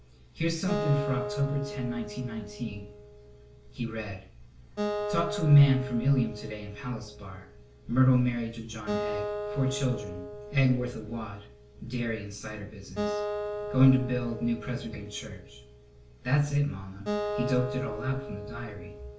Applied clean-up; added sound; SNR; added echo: none; Acoustic guitar; 8 dB; reverberation time 0.4 s.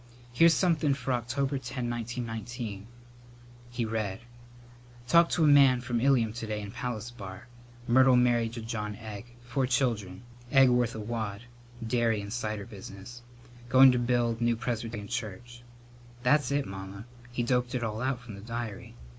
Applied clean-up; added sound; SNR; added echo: none; none; none; none.